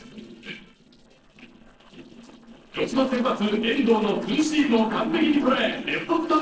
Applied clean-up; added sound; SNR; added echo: neural separator model SepFormer DNS4.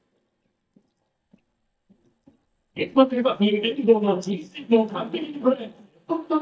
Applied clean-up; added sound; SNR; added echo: neural mask model DeepFilterNet 3.